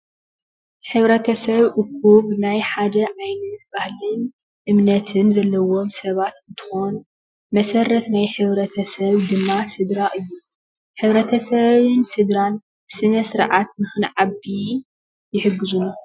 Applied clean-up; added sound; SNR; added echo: classical method Wiener filter.